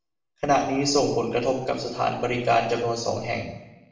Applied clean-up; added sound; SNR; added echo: none; none; none; reverberation time 0.8 s.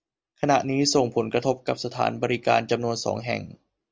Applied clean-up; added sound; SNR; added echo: none; none; none; none.